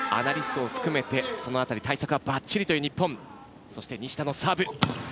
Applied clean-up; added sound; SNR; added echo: none; none; none; none.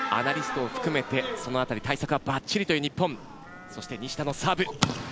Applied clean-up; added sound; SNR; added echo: none; Livestock, farm animals, working animals; 18 dB; none.